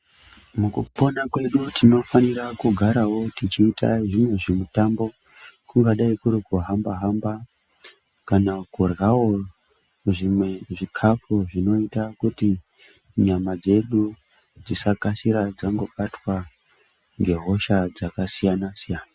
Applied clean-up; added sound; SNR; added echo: none; none; none; none.